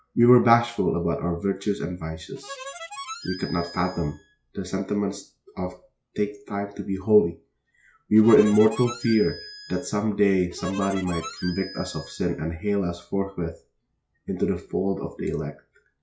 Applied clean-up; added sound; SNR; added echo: classical method log-MMSE.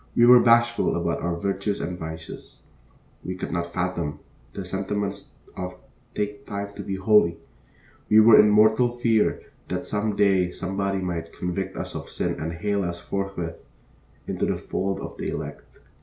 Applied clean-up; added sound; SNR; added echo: none; none; none; none.